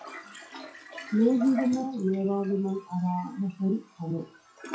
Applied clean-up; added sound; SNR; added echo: classical method WPE with log-MMSE.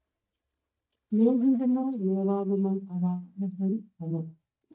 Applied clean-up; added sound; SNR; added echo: neural mask model DeepFilterNet 3.